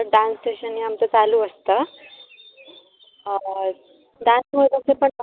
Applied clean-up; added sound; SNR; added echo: none; none; none; none.